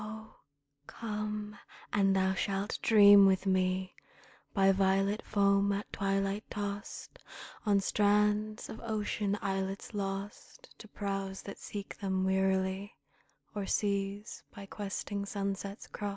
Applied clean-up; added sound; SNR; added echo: none; none; none; none.